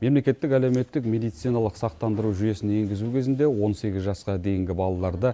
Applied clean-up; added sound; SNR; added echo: none; none; none; none.